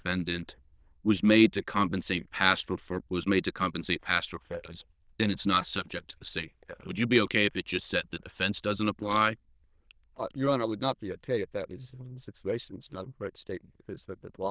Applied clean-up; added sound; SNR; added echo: neural diffusion model UNIVERSE++.